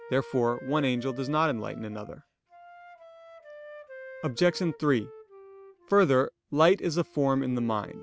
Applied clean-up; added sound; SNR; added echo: none; Wind instrument, woodwind instrument; 19 dB; none.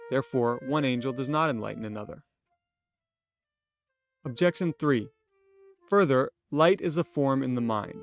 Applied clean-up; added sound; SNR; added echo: neural mask model RNNoise.